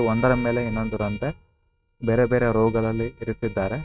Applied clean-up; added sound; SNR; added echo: neural mask model RNNoise.